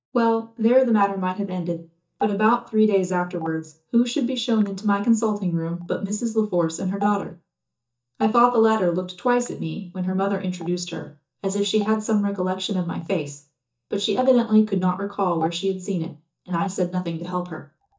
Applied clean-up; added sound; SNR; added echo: neural mask model DeepFilterNet 3.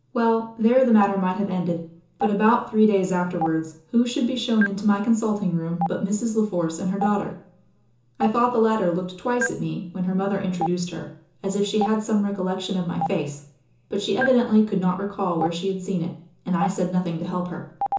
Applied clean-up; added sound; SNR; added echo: none; Stream; 12 dB; reverberation time 0.7 s.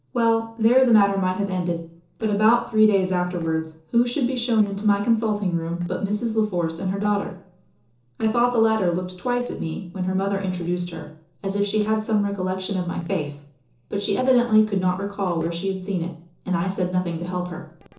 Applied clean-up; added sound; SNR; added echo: neural separator model SepFormer DNS4.